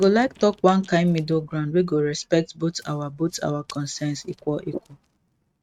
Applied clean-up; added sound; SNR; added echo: neural mask model RNNoise.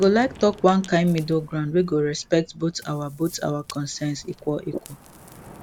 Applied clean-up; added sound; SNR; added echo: none; Ocean; 20 dB; none.